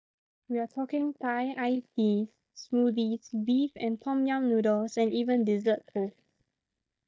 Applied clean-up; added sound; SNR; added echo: neural mask model DeepFilterNet 3.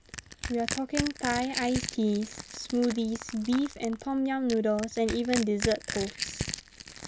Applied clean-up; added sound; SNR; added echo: none; Crushing; 8 dB; none.